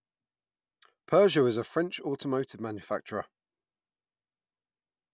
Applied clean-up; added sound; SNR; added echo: none; none; none; none.